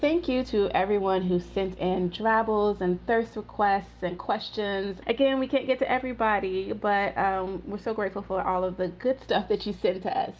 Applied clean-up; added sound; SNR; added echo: none; none; none; none.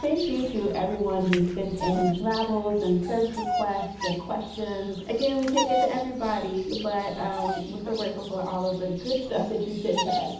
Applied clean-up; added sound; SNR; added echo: none; Bird vocalization, bird call, bird song; 7 dB; reverberation time 0.8 s.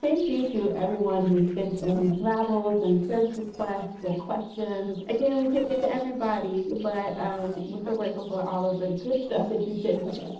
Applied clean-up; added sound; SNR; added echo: neural separator model SepFormer DNS4.